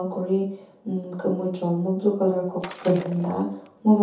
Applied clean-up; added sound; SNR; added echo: none; Shatter; 18 dB; reverberation time 0.5 s.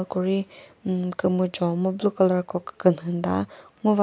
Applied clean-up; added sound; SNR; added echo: none; none; none; none.